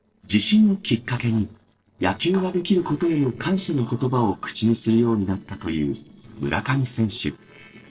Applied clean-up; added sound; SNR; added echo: neural separator model SepFormer DNS4.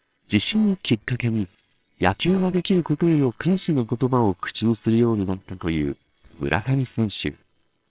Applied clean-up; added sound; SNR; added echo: neural separator model SepFormer WHAMR!.